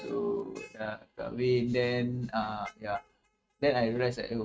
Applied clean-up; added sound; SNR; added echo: neural mask model RNNoise.